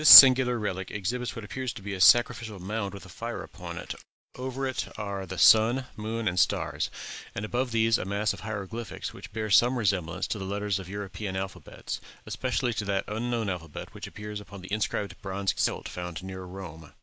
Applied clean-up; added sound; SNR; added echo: none; none; none; none.